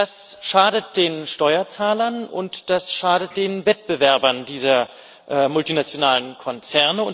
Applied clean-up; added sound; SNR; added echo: neural separator model SepFormer DNS4.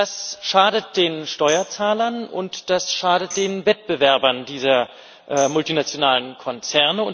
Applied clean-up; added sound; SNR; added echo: none; Tambourine; 19 dB; none.